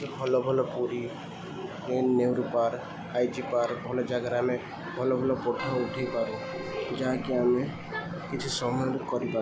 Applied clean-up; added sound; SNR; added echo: none; Keyboard (musical); 13 dB; none.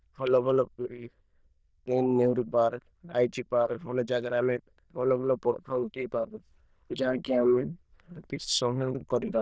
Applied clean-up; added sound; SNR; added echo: neural diffusion model UNIVERSE++.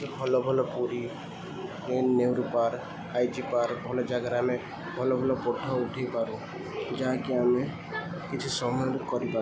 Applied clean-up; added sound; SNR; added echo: none; none; none; none.